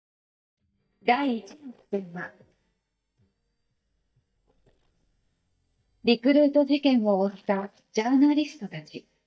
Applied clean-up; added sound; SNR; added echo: neural mask model DeepFilterNet 3.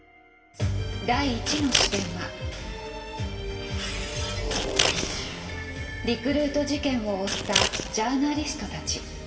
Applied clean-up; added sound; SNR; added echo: none; Scissors; -1 dB; reverberation time 2.0 s.